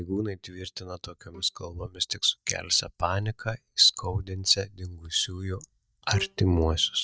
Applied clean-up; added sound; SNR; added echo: neural mask model DeepFilterNet 3.